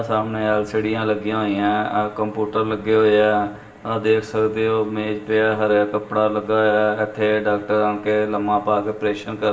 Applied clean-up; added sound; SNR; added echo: none; none; none; reverberation time 0.7 s.